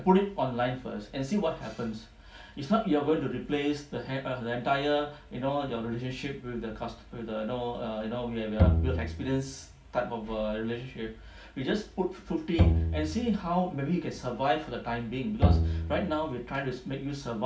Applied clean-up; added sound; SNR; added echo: none; Bowed string instrument; -2 dB; reverberation time 0.5 s.